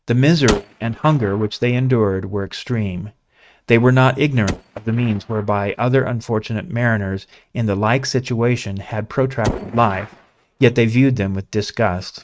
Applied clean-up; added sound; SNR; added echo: neural mask model RNNoise.